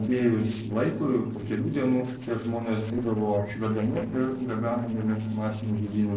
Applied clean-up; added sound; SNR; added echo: neural separator model SepFormer DNS4.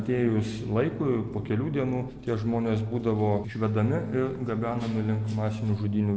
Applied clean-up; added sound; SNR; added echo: none; none; none; none.